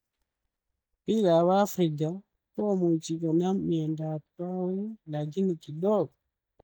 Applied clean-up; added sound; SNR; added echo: neural mask model DeepFilterNet 3.